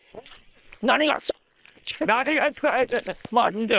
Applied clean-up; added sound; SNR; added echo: neural separator model SepFormer WHAM!.